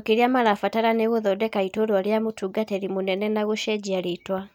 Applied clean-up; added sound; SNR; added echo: none; none; none; none.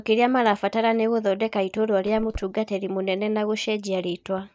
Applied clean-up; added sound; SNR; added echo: neural mask model Resemble Enhance denoiser.